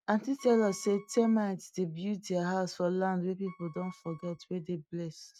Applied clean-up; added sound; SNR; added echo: neural mask model RNNoise.